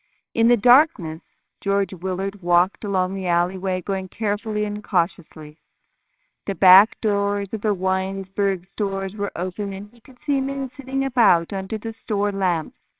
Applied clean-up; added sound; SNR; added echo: neural separator model SepFormer WHAMR!.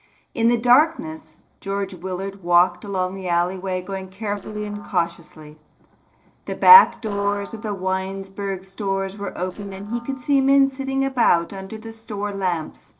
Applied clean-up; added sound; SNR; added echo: neural separator model SepFormer DNS4.